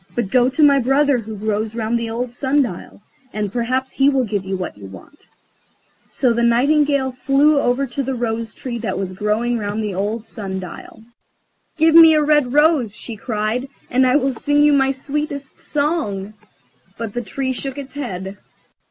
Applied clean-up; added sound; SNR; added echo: none; none; none; none.